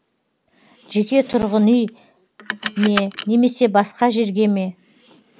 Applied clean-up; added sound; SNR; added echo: none; Car; 15 dB; none.